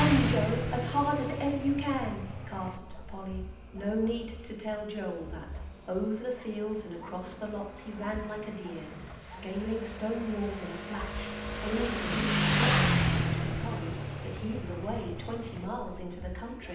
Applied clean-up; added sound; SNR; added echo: none; Motorcycle; -1 dB; reverberation time 0.9 s.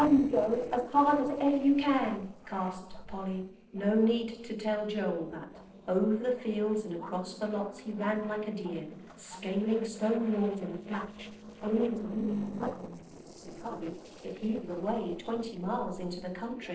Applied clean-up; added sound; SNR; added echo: neural separator model SepFormer DNS4.